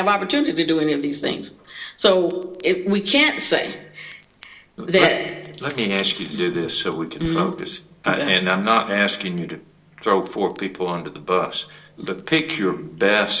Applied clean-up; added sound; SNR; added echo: neural separator model SepFormer DNS4.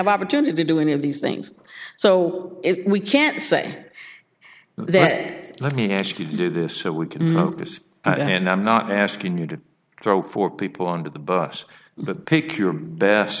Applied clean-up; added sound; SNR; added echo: none; none; none; none.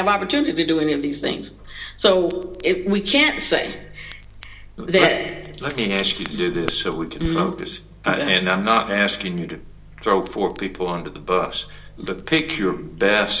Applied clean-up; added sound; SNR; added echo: none; Crackle; 18 dB; reverberation time 0.2 s.